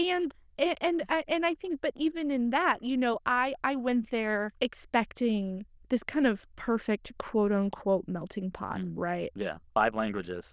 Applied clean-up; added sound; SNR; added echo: neural diffusion model UNIVERSE++.